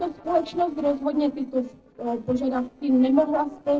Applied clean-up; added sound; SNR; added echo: neural separator model SepFormer DNS4.